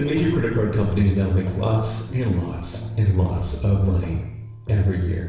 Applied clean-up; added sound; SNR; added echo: none; none; none; reverberation time 0.8 s.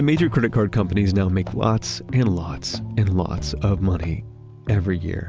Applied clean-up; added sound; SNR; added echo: none; none; none; none.